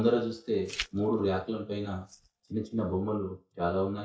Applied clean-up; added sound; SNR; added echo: neural mask model DeepFilterNet 3.